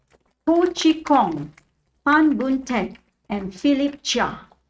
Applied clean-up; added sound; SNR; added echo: neural mask model RNNoise.